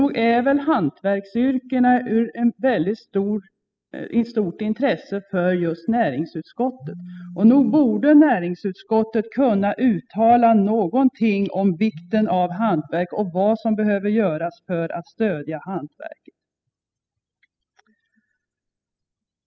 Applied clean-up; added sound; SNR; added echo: classical method spectral subtraction.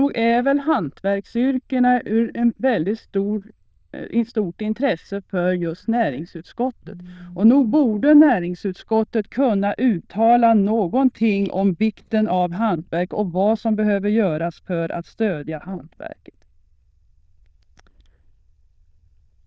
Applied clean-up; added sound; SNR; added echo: neural diffusion model UNIVERSE++.